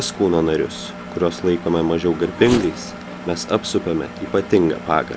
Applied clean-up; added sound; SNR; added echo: none; Race car, auto racing / Accelerating, revving, vroom + Engine; 11 dB; none.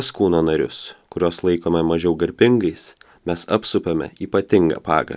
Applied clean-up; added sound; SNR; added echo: none; none; none; none.